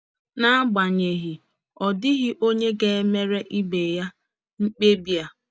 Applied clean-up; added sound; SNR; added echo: none; none; none; none.